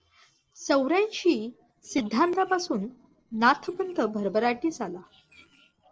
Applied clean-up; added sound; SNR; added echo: neural separator model SepFormer DNS4.